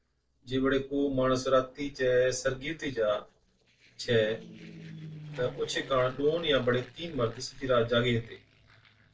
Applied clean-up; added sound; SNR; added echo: neural separator model SepFormer DNS4.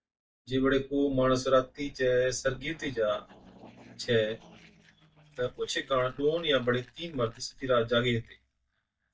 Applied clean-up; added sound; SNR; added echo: neural mask model DeepFilterNet 3.